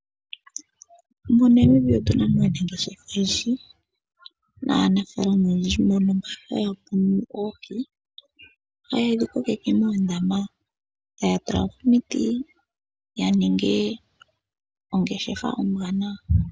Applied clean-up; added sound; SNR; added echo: none; none; none; none.